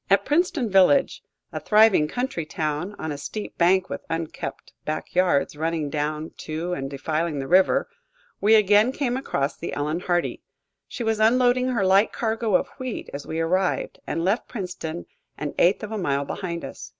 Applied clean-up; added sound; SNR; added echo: none; none; none; none.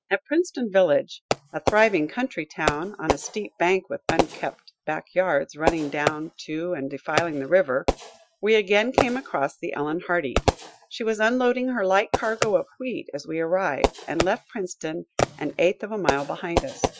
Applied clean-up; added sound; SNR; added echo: classical method Wiener filter.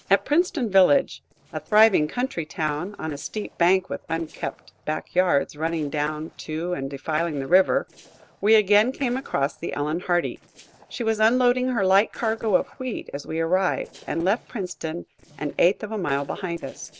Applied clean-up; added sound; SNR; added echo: neural separator model SepFormer DNS4.